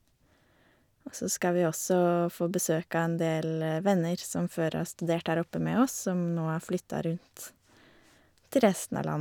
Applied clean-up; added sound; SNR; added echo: none; none; none; none.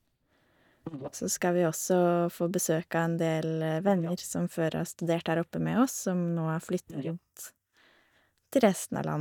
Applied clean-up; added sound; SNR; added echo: neural mask model DeepFilterNet 3.